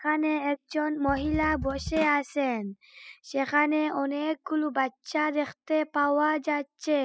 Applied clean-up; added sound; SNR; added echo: classical method spectral subtraction.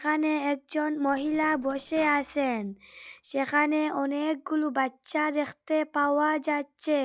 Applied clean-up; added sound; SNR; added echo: neural separator model SepFormer DNS4.